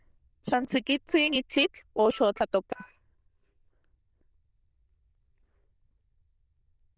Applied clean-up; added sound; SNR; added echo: neural diffusion model UNIVERSE++.